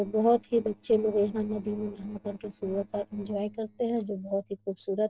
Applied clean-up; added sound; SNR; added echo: neural separator model SepFormer DNS4.